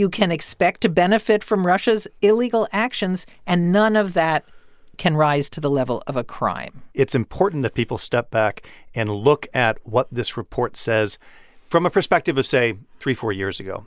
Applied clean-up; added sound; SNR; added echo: none; none; none; none.